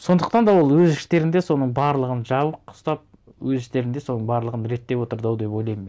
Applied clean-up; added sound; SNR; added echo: none; none; none; none.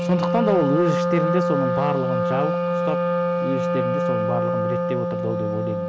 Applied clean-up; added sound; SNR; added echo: none; Wind instrument, woodwind instrument; -3 dB; none.